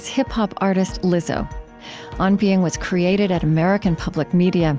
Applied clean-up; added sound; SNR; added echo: none; none; none; none.